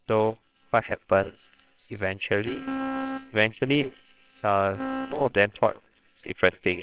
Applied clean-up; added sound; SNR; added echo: neural separator model SepFormer WHAMR!.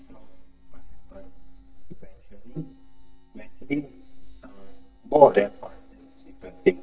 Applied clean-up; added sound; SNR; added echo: neural mask model DeepFilterNet 3.